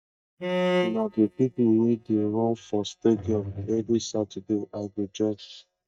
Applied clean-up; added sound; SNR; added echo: neural mask model DeepFilterNet 3.